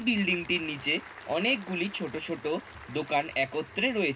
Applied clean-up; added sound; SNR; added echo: none; Applause / Crowd; 18 dB; reverberation time 0.2 s.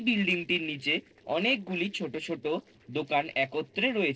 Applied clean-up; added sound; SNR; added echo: neural separator model SepFormer DNS4.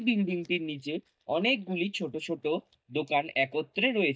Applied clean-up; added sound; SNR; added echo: neural mask model DeepFilterNet 3.